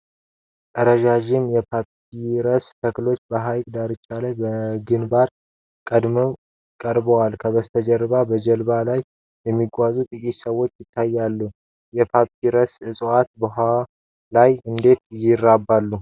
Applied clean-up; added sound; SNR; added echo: none; none; none; none.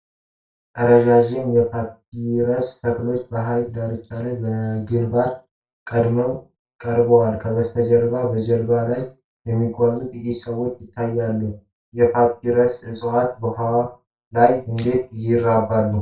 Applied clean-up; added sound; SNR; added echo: none; none; none; reverberation time 0.3 s.